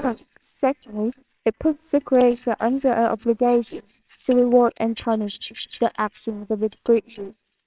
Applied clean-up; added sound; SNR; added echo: neural separator model SepFormer WHAMR!.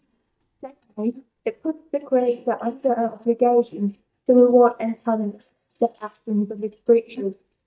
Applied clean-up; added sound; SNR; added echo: neural mask model DeepFilterNet 3.